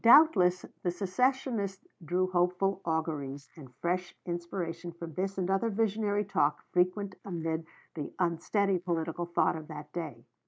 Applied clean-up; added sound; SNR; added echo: neural mask model Resemble Enhance denoiser.